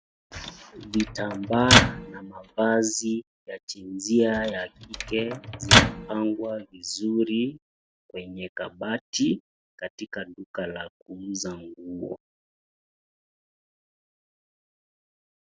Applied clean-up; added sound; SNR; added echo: none; Microwave oven; -5 dB; none.